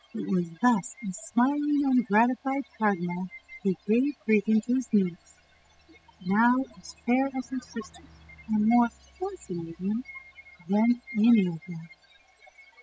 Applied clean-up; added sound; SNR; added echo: classical method spectral subtraction.